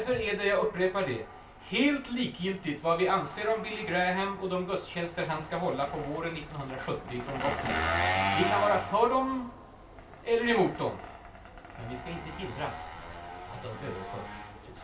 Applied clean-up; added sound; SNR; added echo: none; Engine; 6 dB; reverberation time 0.3 s.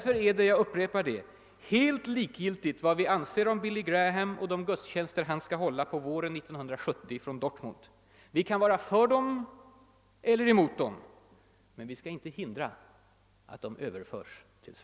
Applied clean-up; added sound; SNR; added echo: none; none; none; none.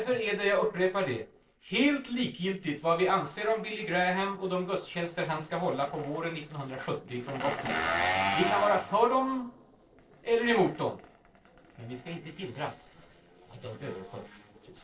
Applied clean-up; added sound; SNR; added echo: neural separator model SepFormer DNS4.